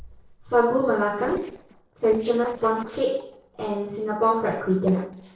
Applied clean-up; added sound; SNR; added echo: neural separator model SepFormer DNS4.